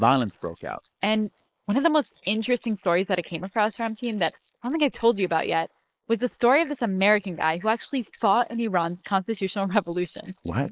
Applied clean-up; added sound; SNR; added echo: neural mask model Resemble Enhance denoiser.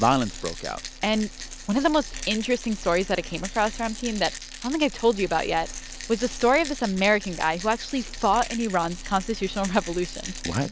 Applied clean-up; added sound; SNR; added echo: none; Rattle; 11 dB; none.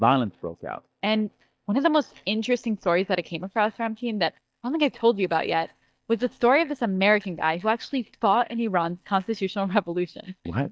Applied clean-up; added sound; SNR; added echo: neural mask model DeepFilterNet 3.